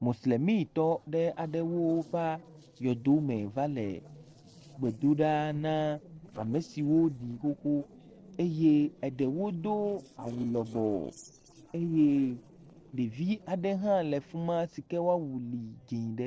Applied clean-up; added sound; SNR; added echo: neural separator model SepFormer DNS4.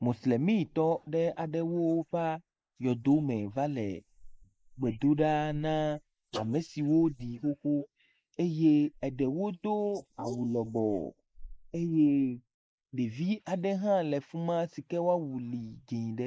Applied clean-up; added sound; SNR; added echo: neural mask model Resemble Enhance denoiser.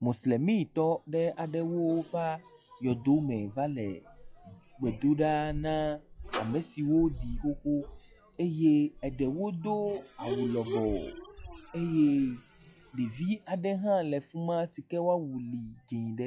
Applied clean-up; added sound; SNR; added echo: classical method log-MMSE.